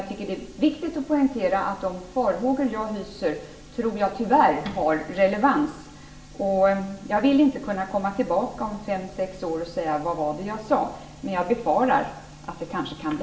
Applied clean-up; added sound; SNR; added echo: none; none; none; reverberation time 0.8 s.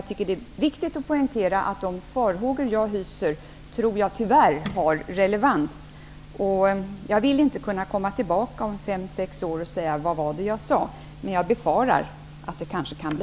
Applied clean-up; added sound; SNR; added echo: none; none; none; none.